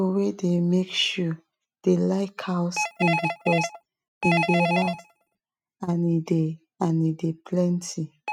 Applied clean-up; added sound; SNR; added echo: neural mask model RNNoise.